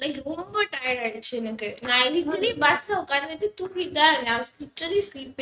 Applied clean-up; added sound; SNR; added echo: neural mask model RNNoise.